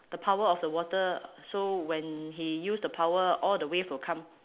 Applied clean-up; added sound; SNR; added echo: none; none; none; none.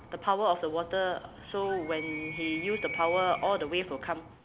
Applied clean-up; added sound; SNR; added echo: none; Animal; 11 dB; none.